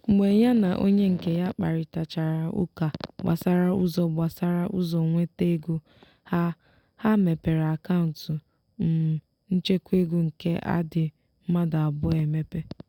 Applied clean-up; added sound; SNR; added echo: none; none; none; none.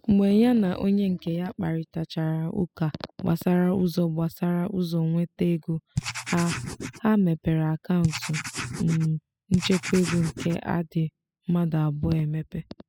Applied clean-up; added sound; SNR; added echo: classical method spectral subtraction.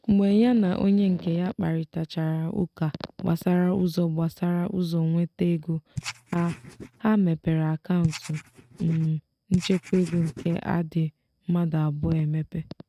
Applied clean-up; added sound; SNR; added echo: neural mask model RNNoise.